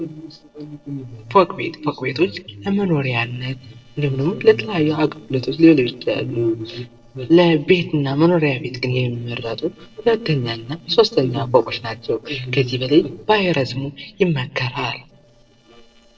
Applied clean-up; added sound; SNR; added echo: neural separator model SepFormer DNS4.